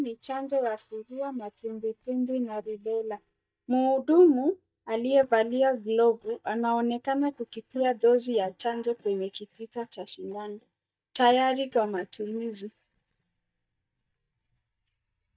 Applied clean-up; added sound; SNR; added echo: neural mask model DeepFilterNet 3.